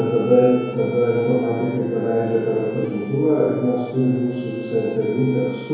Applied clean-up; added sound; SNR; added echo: none; Bowed string instrument; 17 dB; reverberation time 2.0 s.